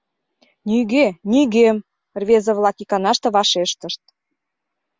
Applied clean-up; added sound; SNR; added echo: none; none; none; none.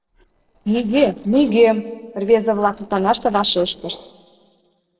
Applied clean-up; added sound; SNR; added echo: neural separator model SepFormer DNS4.